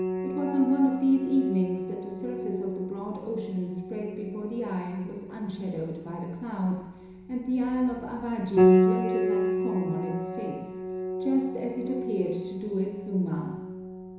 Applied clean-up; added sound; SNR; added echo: none; Piano; 0 dB; reverberation time 1.0 s.